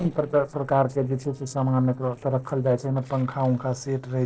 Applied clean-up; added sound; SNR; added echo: neural separator model SepFormer DNS4.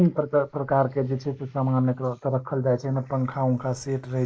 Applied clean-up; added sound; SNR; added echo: neural mask model Resemble Enhance denoiser.